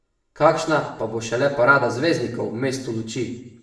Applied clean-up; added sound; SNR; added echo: none; none; none; reverberation time 0.8 s.